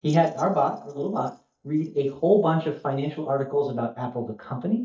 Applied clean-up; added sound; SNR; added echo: neural mask model DeepFilterNet 3.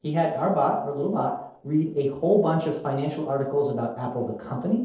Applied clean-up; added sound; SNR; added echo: neural separator model SepFormer DNS4.